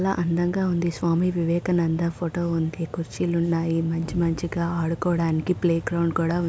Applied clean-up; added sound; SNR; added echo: none; none; none; none.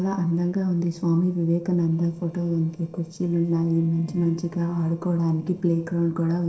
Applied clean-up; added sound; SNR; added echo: neural separator model SepFormer DNS4.